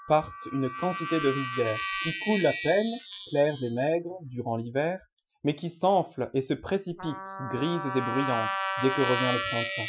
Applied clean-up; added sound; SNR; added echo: classical method Wiener filter.